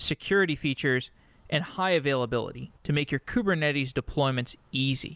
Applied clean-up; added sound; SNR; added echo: none; none; none; none.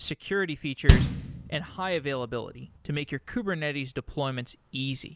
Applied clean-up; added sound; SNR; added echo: none; Bass drum; -5 dB; none.